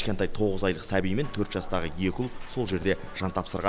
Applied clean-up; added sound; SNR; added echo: none; Livestock, farm animals, working animals; 5 dB; none.